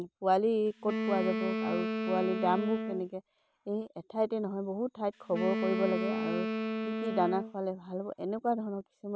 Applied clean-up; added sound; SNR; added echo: none; Wind instrument, woodwind instrument; 2 dB; none.